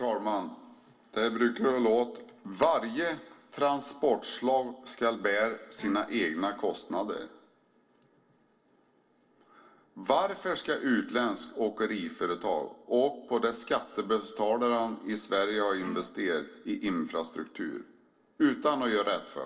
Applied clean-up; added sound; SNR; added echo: neural separator model SepFormer DNS4.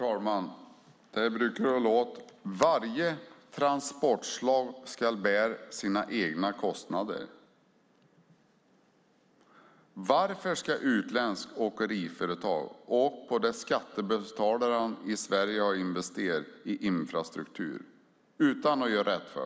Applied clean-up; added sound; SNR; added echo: none; none; none; none.